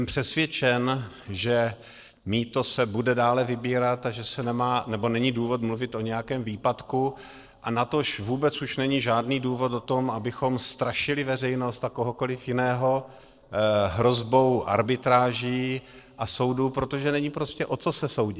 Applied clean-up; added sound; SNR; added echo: neural separator model SepFormer DNS4.